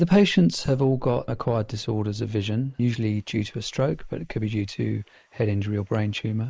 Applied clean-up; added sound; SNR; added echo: neural mask model Resemble Enhance denoiser.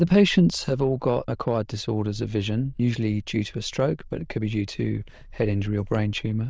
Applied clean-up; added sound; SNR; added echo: neural diffusion model UNIVERSE++.